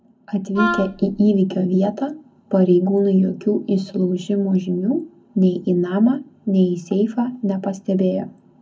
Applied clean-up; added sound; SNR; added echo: none; Wind instrument, woodwind instrument; 7 dB; reverberation time 0.3 s.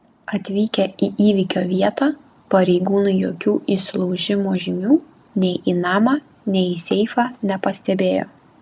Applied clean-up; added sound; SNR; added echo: none; none; none; none.